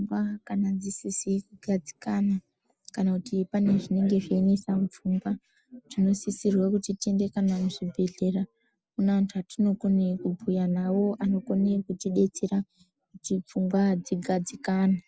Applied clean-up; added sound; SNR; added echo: none; none; none; none.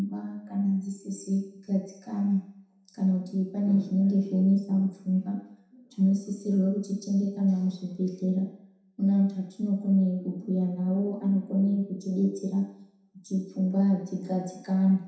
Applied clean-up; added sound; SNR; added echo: none; none; none; reverberation time 0.7 s.